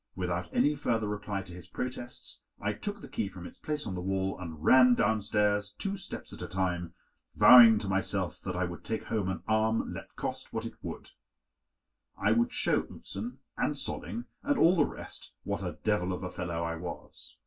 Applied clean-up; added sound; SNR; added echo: none; none; none; reverberation time 0.1 s.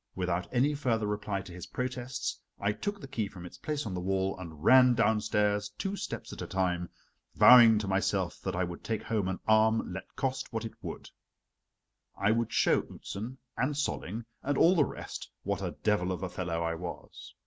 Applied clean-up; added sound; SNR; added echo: none; none; none; none.